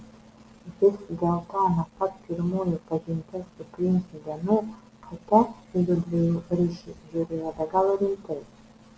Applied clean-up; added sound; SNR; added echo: none; none; none; none.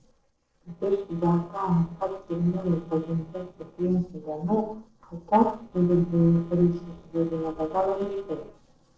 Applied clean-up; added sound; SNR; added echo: neural separator model SepFormer DNS4.